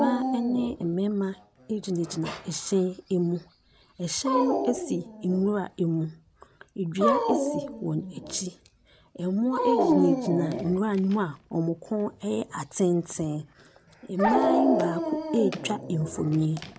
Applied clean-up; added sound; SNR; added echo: none; Dog; 3 dB; none.